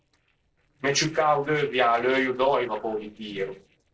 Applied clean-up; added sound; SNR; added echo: neural separator model SepFormer DNS4.